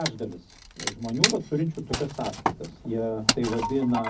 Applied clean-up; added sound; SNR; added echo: none; Wood; 2 dB; reverberation time 0.4 s.